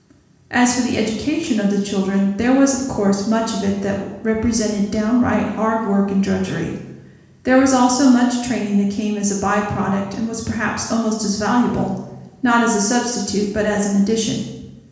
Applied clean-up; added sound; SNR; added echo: none; none; none; reverberation time 1.1 s.